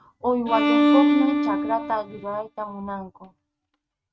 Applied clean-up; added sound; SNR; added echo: neural mask model RNNoise.